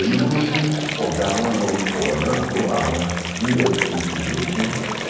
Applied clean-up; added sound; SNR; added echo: none; Water; 5 dB; reverberation time 1.1 s.